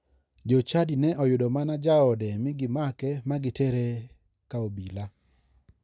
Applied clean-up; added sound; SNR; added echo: none; none; none; none.